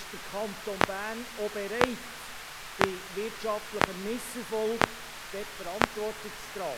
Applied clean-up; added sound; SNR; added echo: none; Clock; -2 dB; none.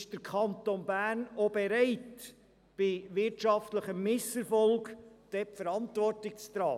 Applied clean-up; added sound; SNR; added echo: none; none; none; none.